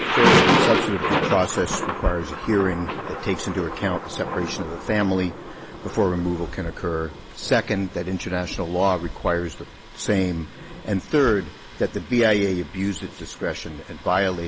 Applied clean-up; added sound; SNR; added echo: none; Thunder; 3 dB; none.